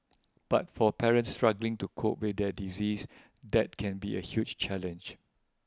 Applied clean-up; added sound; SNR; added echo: none; none; none; none.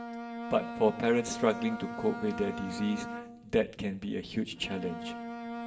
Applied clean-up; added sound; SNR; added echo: none; Bowed string instrument; 8 dB; reverberation time 1.7 s.